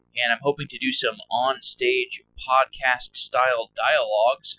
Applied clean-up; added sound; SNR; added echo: classical method Wiener filter.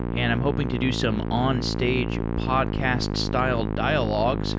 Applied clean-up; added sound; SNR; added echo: none; Musical instrument; 1 dB; none.